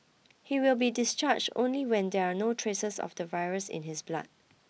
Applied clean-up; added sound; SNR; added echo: none; none; none; none.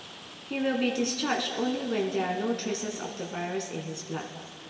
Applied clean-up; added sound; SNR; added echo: none; Rain; 15 dB; reverberation time 2.5 s.